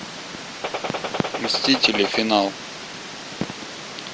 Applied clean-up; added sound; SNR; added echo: none; Gunshot, gunfire; 4 dB; none.